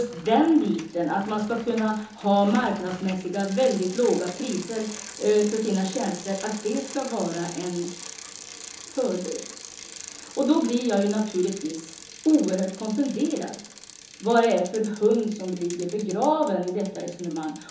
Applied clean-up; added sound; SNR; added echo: none; Bicycle; 16 dB; reverberation time 1.2 s.